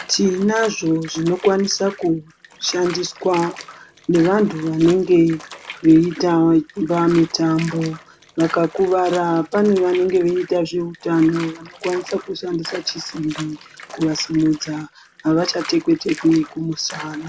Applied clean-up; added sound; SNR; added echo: none; Bathtub (filling or washing) / Water; 18 dB; none.